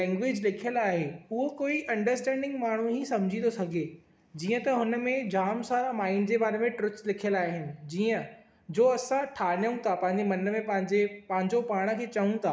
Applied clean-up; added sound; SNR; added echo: none; none; none; none.